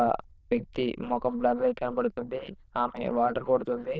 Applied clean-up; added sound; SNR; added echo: neural diffusion model UNIVERSE++.